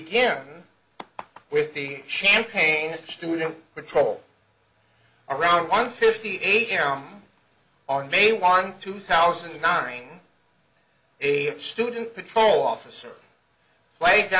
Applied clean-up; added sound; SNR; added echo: none; none; none; none.